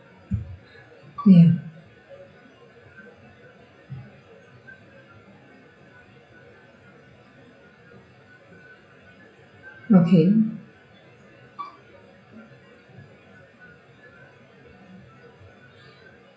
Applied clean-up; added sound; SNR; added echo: classical method WPE with log-MMSE.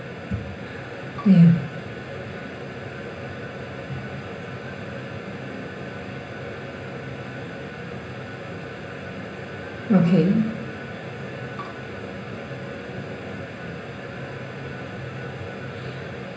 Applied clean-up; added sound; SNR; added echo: none; Bowed string instrument; 14 dB; reverberation time 0.9 s.